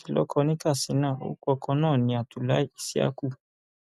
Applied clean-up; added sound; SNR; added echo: none; none; none; none.